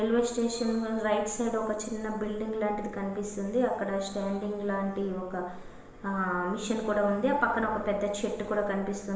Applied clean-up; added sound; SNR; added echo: none; none; none; reverberation time 1.3 s.